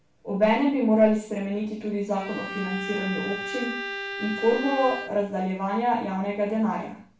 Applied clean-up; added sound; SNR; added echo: none; Bowed string instrument; 8 dB; reverberation time 0.4 s.